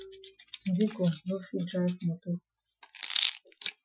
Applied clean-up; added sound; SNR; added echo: classical method Wiener filter.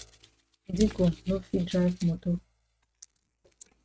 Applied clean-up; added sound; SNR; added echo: neural mask model RNNoise.